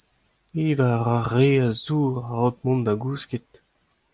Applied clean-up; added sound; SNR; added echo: none; Chime; 12 dB; none.